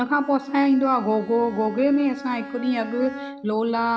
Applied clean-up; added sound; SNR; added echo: none; Bowed string instrument; 15 dB; none.